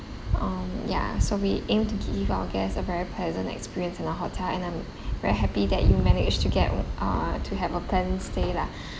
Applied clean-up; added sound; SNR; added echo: none; none; none; none.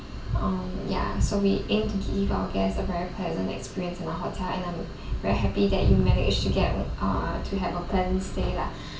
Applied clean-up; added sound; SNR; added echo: none; none; none; reverberation time 0.3 s.